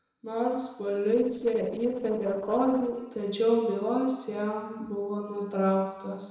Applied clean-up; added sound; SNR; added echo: neural separator model SepFormer DNS4.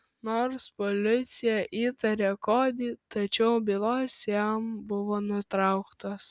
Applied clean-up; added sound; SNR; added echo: none; none; none; none.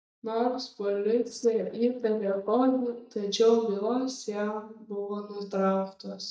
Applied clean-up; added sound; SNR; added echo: neural mask model DeepFilterNet 3.